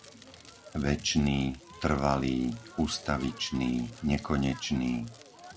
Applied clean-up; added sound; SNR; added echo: none; Crackle; 19 dB; none.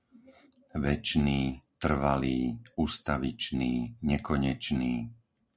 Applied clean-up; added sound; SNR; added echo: none; none; none; none.